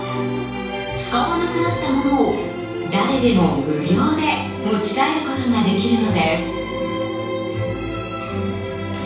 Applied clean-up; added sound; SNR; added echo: none; none; none; reverberation time 0.7 s.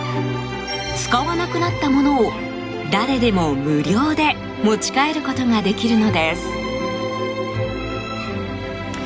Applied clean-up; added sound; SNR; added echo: none; none; none; none.